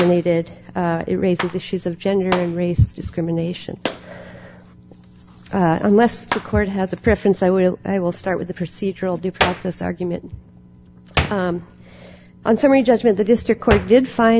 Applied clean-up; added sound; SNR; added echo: none; Hands; 12 dB; none.